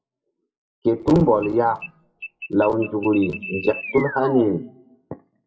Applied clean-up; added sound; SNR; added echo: classical method WPE with log-MMSE.